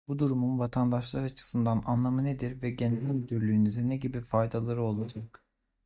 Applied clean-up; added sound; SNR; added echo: neural mask model DeepFilterNet 3.